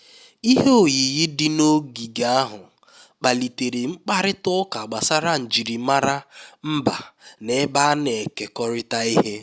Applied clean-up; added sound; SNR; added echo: none; none; none; none.